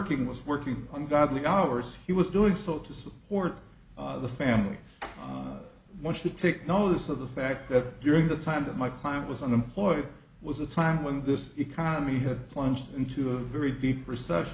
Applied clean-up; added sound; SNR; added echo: none; none; none; none.